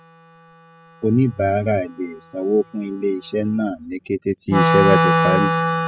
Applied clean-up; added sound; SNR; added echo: classical method spectral subtraction.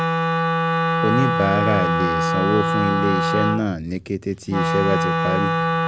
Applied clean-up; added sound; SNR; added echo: none; Wind instrument, woodwind instrument; -3 dB; none.